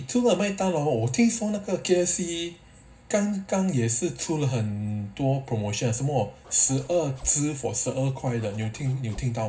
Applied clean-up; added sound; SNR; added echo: none; Zipper (clothing); 18 dB; reverberation time 0.4 s.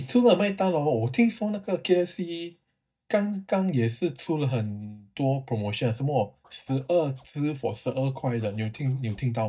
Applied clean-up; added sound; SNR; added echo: neural mask model DeepFilterNet 3.